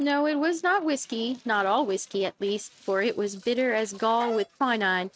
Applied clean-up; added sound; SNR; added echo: neural mask model RNNoise.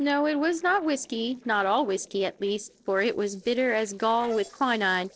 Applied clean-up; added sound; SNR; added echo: neural separator model SepFormer DNS4.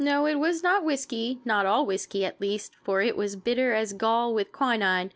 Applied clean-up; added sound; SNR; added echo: none; none; none; none.